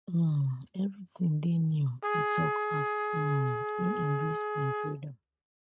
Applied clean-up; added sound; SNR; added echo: neural mask model RNNoise.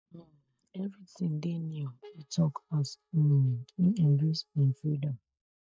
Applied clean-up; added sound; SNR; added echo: neural mask model DeepFilterNet 3.